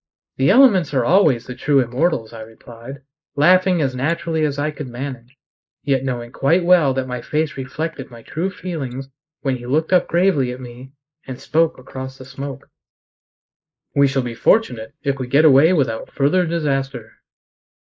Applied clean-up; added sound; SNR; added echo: neural mask model Resemble Enhance denoiser.